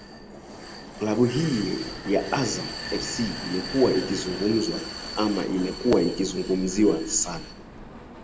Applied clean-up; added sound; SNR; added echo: none; Vehicle; 10 dB; none.